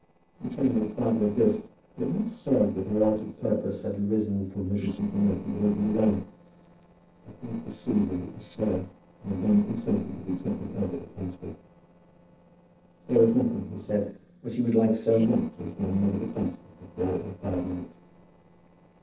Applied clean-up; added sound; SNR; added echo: neural separator model SepFormer DNS4.